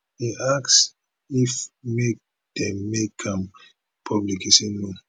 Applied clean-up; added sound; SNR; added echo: none; none; none; none.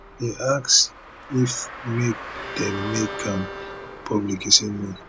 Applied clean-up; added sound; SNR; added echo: none; Bowed string instrument + Car; 12 dB; none.